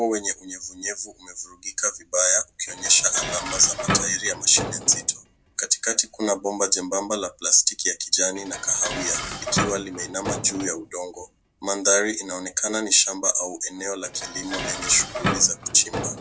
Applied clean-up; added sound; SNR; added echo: none; Dishes, pots, and pans; 10 dB; none.